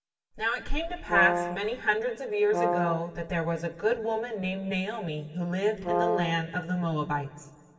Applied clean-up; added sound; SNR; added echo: none; Brass instrument; 3 dB; reverberation time 1.9 s.